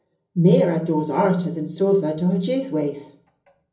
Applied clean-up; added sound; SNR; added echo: none; none; none; reverberation time 0.6 s.